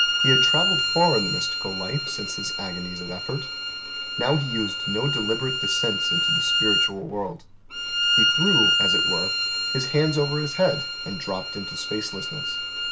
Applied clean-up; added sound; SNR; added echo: none; Bowed string instrument; -3 dB; none.